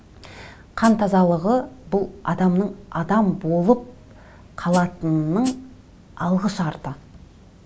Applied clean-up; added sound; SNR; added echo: none; Hi-hat; 15 dB; none.